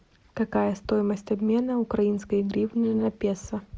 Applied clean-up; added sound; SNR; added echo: none; none; none; none.